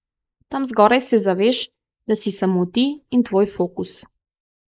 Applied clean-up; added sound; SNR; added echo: neural mask model Resemble Enhance denoiser.